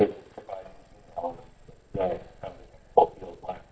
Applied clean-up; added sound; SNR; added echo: neural mask model DeepFilterNet 3.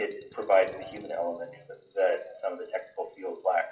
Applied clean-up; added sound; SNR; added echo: classical method WPE with log-MMSE.